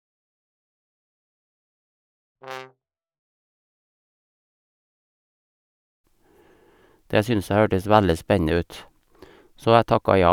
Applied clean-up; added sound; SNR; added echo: none; Brass instrument; 16 dB; none.